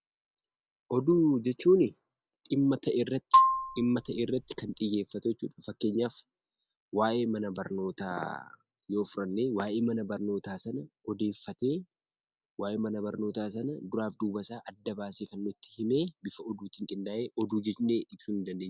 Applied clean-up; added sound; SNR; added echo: none; Marimba, xylophone; -4 dB; none.